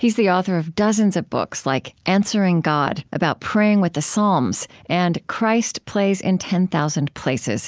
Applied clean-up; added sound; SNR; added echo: none; none; none; none.